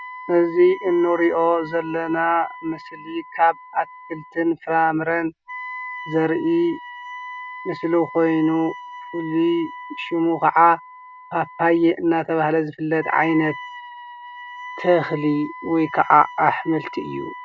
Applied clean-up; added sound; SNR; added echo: none; Wind instrument, woodwind instrument; 15 dB; none.